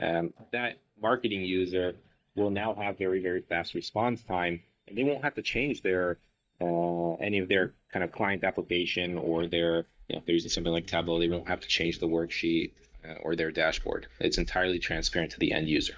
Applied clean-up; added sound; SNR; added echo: neural mask model DeepFilterNet 3.